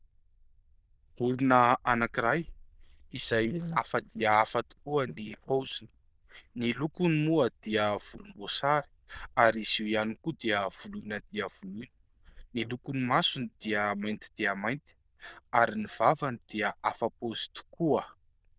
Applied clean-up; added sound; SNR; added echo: neural diffusion model UNIVERSE++.